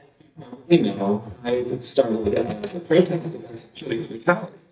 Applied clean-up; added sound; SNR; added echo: neural mask model DeepFilterNet 3.